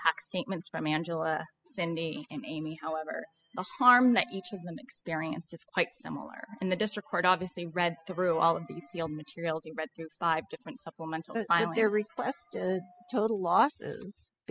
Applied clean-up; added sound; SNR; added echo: classical method spectral subtraction.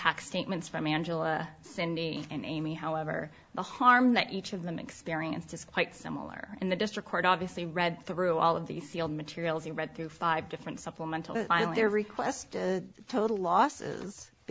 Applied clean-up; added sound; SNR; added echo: none; none; none; none.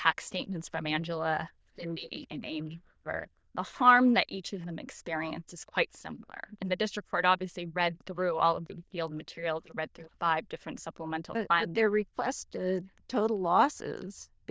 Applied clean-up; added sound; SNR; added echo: neural diffusion model UNIVERSE++.